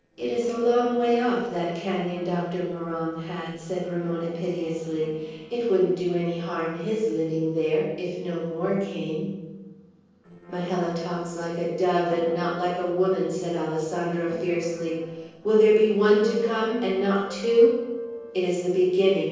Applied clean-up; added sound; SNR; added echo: neural separator model SepFormer DNS4.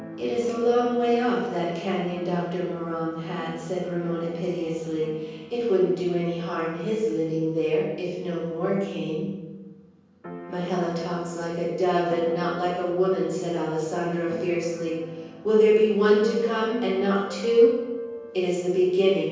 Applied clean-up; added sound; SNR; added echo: none; Keyboard (musical); 18 dB; reverberation time 1.3 s.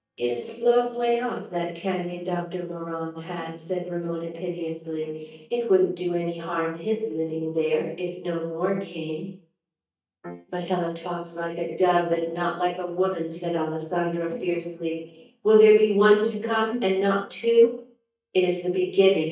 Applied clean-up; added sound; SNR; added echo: neural mask model DeepFilterNet 3.